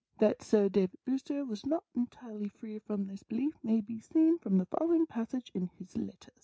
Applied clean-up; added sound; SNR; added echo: none; none; none; none.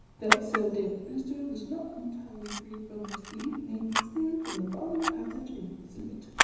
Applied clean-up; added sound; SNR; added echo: none; Camera; 0 dB; reverberation time 1.1 s.